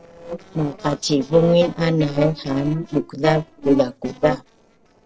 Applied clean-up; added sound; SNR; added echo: neural separator model SepFormer DNS4.